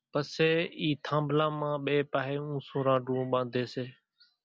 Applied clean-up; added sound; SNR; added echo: none; none; none; none.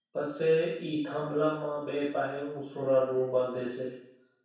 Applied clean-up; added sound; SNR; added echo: none; none; none; reverberation time 0.7 s.